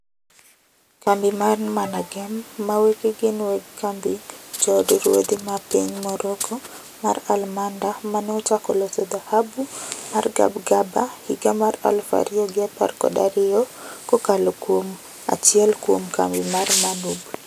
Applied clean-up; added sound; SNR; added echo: none; Alarm; 20 dB; none.